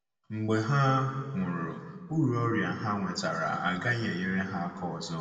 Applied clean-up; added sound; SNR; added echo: none; none; none; reverberation time 1.8 s.